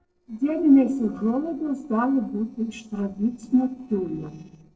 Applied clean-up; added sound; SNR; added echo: neural separator model SepFormer DNS4.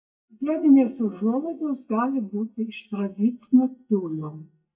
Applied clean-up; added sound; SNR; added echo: neural mask model DeepFilterNet 3.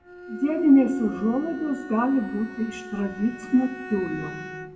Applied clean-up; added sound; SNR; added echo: none; Bowed string instrument; 14 dB; reverberation time 1.4 s.